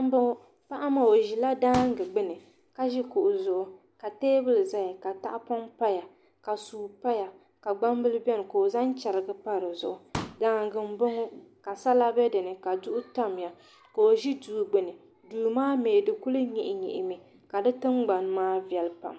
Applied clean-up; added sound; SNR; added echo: none; Explosion; 12 dB; none.